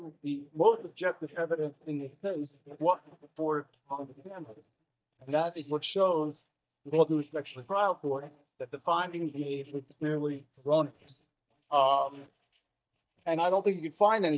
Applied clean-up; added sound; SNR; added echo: neural mask model DeepFilterNet 3.